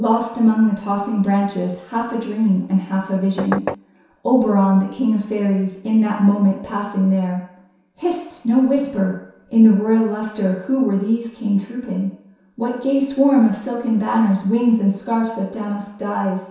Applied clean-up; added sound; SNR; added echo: none; Knock; 5 dB; reverberation time 0.7 s.